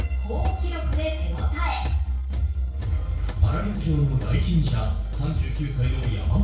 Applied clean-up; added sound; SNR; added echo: neural separator model SepFormer DNS4.